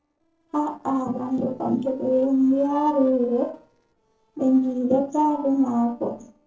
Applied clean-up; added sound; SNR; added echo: neural separator model SepFormer DNS4.